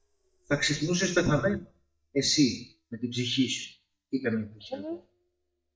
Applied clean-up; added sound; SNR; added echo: neural mask model DeepFilterNet 3.